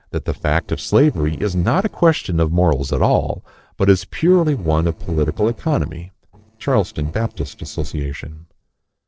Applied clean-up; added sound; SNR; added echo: neural separator model SepFormer DNS4.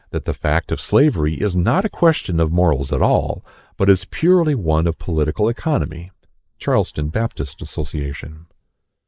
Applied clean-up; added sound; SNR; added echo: neural mask model Resemble Enhance denoiser.